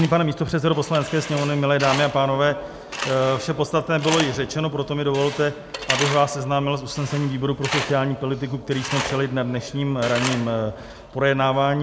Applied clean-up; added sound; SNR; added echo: none; Tools; 10 dB; none.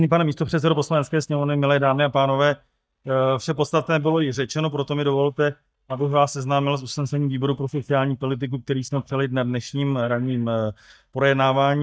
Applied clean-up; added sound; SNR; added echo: neural mask model DeepFilterNet 3.